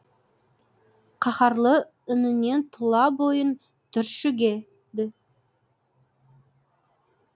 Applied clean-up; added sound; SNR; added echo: none; none; none; none.